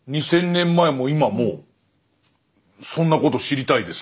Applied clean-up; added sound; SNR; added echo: none; none; none; none.